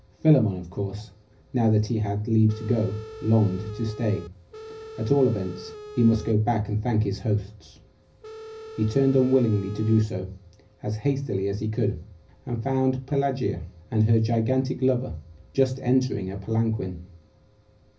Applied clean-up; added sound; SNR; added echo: none; Telephone; 15 dB; reverberation time 0.4 s.